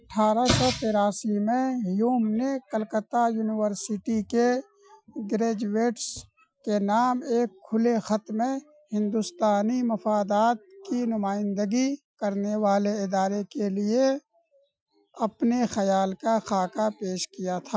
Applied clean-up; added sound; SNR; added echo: classical method Wiener filter.